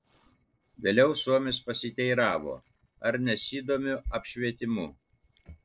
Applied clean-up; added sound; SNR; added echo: neural separator model SepFormer DNS4.